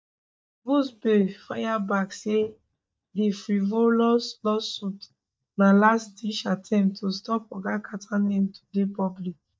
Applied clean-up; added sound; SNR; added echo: neural mask model DeepFilterNet 3.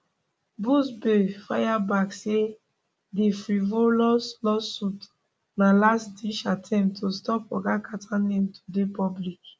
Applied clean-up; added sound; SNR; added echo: none; none; none; none.